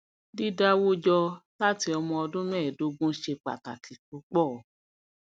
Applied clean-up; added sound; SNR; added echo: none; none; none; none.